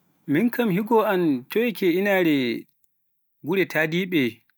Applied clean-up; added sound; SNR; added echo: none; none; none; none.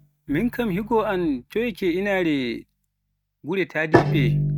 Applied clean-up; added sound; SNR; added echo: neural mask model RNNoise.